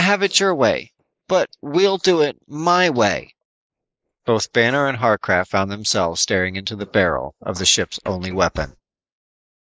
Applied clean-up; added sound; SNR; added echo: neural mask model Resemble Enhance denoiser.